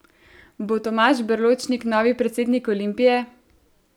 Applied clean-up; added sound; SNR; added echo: none; none; none; none.